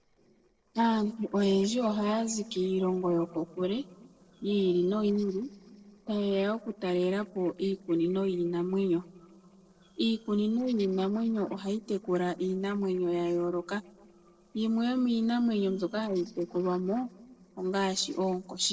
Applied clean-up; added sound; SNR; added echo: neural separator model SepFormer DNS4.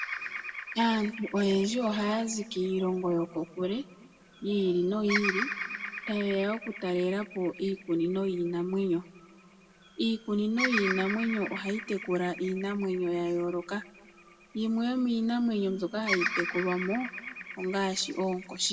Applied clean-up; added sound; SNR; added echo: none; Bird vocalization, bird call, bird song; 9 dB; reverberation time 1.2 s.